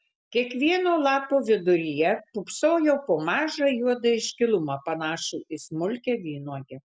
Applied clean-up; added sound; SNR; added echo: none; none; none; none.